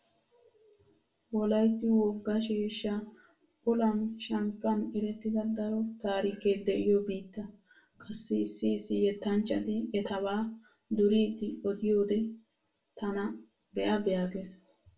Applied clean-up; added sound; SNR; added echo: none; none; none; reverberation time 0.3 s.